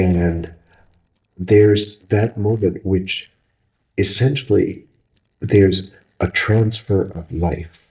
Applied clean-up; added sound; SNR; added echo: neural mask model DeepFilterNet 3.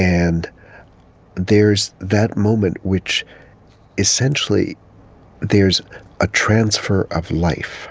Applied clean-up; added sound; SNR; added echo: none; none; none; none.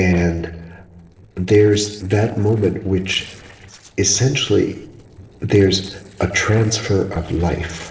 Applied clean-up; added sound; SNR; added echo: neural separator model SepFormer DNS4.